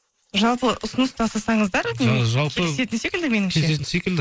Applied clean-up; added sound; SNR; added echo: neural mask model Resemble Enhance denoiser.